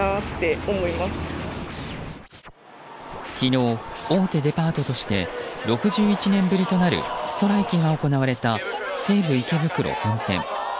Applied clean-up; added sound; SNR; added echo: none; Scratching (performance technique); 18 dB; none.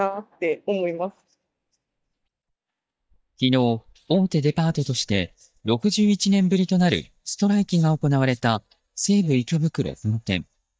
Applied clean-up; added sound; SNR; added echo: neural mask model DeepFilterNet 3.